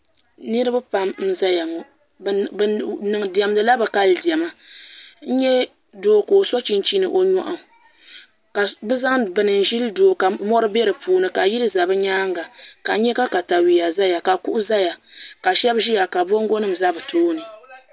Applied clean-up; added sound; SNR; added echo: none; none; none; none.